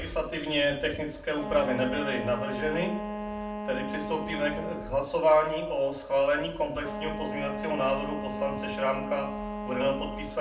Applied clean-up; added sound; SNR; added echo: none; Wind instrument, woodwind instrument; 7 dB; reverberation time 0.3 s.